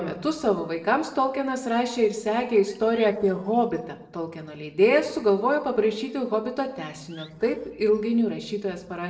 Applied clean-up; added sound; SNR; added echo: neural separator model SepFormer DNS4.